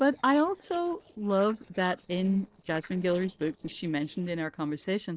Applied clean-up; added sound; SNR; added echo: neural separator model SepFormer DNS4.